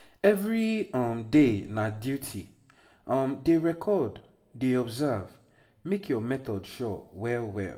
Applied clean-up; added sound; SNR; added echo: none; none; none; reverberation time 0.5 s.